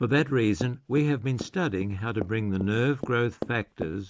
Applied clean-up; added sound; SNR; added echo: neural mask model Resemble Enhance denoiser.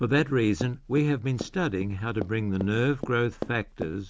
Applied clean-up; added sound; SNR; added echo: none; Run; 13 dB; none.